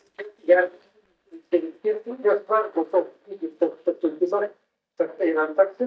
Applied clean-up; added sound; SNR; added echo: neural mask model DeepFilterNet 3.